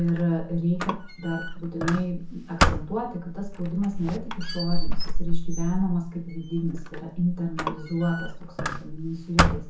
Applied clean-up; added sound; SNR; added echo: none; Squeak; -3 dB; reverberation time 0.6 s.